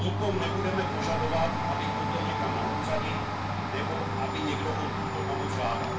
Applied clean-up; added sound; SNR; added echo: none; Domestic sounds, home sounds; -4 dB; reverberation time 0.3 s.